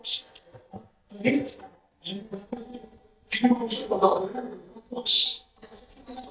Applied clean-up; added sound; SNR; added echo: neural mask model DeepFilterNet 3.